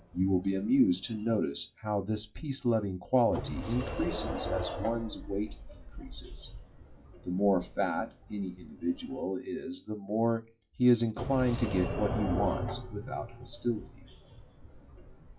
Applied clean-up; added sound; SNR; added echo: classical method WPE with log-MMSE.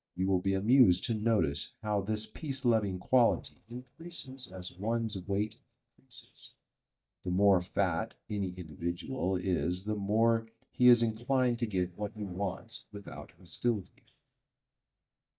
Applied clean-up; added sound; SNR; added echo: neural mask model DeepFilterNet 3.